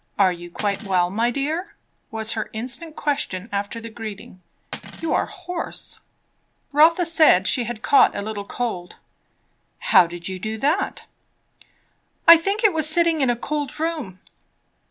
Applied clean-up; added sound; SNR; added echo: none; Cutlery, silverware; 17 dB; none.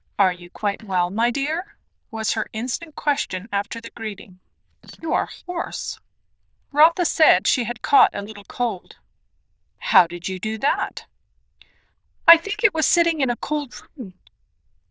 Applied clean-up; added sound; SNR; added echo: neural diffusion model UNIVERSE++.